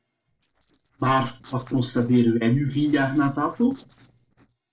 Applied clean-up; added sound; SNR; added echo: neural separator model SepFormer DNS4.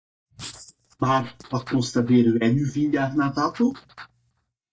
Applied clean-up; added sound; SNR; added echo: neural mask model DeepFilterNet 3.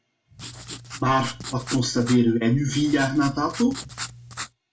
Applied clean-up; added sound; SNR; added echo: none; Writing; 13 dB; reverberation time 0.3 s.